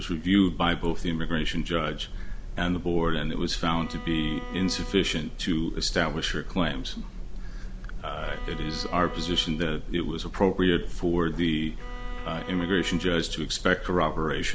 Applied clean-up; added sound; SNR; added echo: none; Bowed string instrument; 17 dB; none.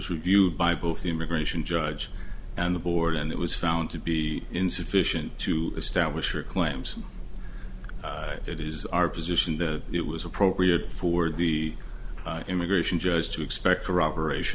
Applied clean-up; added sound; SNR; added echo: none; none; none; none.